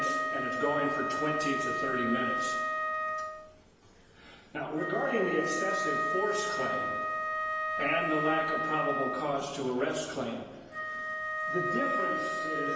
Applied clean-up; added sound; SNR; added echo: none; Wind instrument, woodwind instrument; -1 dB; reverberation time 1.0 s.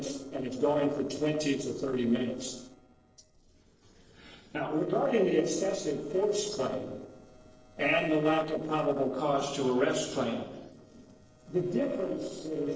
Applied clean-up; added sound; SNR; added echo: neural separator model SepFormer DNS4.